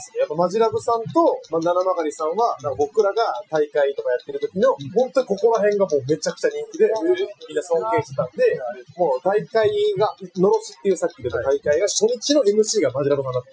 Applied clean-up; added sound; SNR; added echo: classical method Wiener filter.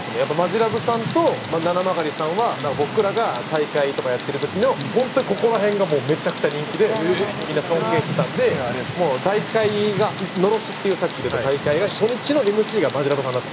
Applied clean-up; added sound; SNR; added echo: none; Tick; 8 dB; none.